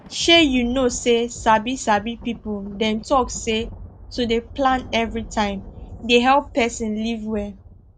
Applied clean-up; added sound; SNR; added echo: none; Thunder; 16 dB; none.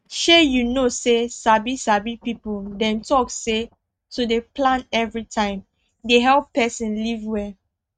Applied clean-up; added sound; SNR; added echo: neural mask model RNNoise.